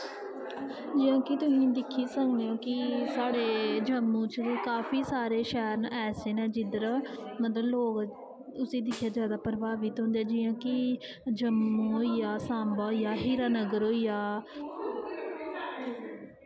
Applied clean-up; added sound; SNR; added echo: none; Snare drum; 19 dB; none.